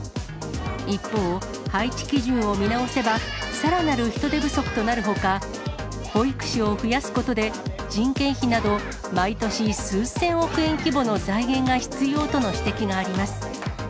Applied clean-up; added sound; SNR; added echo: none; none; none; none.